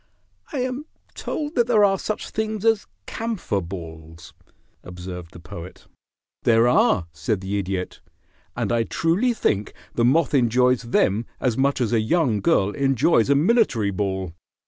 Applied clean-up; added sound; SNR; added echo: none; none; none; none.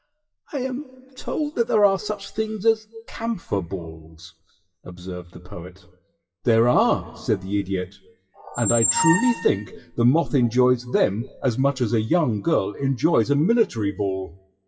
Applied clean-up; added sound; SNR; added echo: classical method WPE with log-MMSE.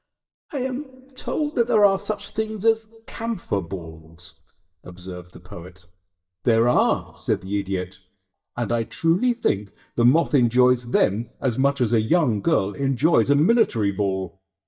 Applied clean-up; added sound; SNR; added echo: neural mask model DeepFilterNet 3.